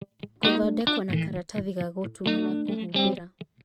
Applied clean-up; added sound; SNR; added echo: neural mask model RNNoise.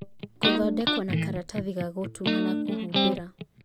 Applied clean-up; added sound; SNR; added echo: none; Electric guitar; -5 dB; none.